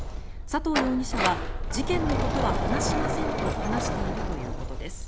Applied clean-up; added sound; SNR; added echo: none; Sliding door; -3 dB; none.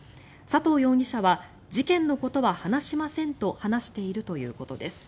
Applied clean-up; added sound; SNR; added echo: none; none; none; none.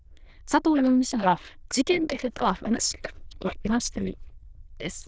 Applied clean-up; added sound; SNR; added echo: neural diffusion model UNIVERSE++.